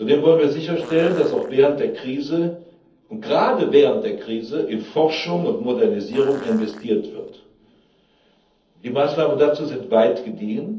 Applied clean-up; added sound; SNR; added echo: neural separator model SepFormer DNS4.